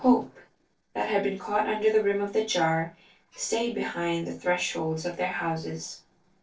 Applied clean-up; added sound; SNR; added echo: neural separator model SepFormer DNS4.